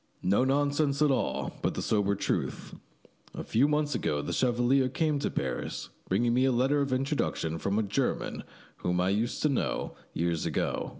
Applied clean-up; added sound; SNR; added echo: none; none; none; none.